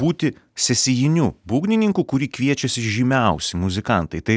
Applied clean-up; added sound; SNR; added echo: none; none; none; none.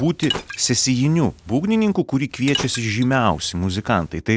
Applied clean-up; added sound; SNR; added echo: none; Liquid; 14 dB; none.